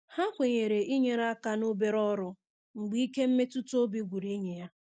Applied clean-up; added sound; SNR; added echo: none; none; none; none.